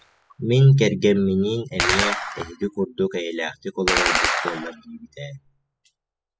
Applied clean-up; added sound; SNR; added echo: classical method spectral subtraction.